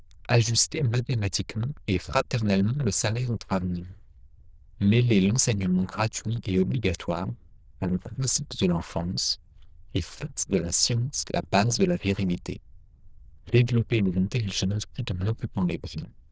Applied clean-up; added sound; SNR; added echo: neural diffusion model UNIVERSE++.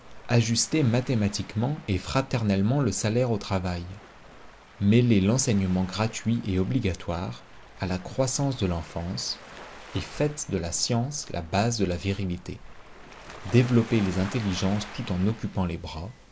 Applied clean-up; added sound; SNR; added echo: none; Waves, surf; 19 dB; none.